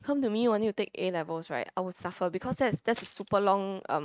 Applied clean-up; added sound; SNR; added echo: neural mask model RNNoise.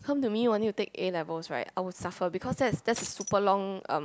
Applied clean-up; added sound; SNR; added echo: none; Shatter; 10 dB; none.